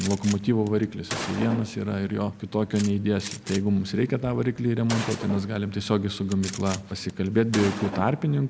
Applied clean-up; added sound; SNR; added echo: none; Gunshot, gunfire; 13 dB; none.